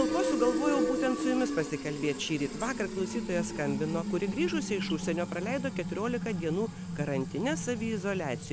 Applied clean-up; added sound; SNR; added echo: none; Fill (with liquid); 2 dB; none.